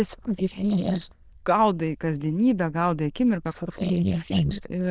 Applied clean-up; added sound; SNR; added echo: neural diffusion model UNIVERSE++.